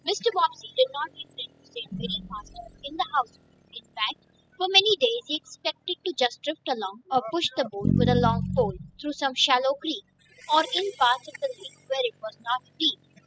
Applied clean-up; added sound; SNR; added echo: classical method spectral subtraction.